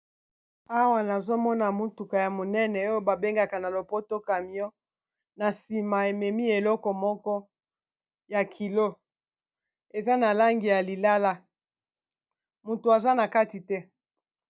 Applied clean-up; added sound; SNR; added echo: none; none; none; none.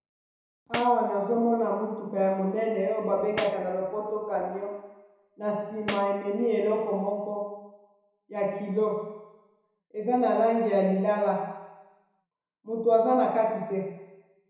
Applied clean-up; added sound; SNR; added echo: none; Tambourine; 14 dB; reverberation time 1.0 s.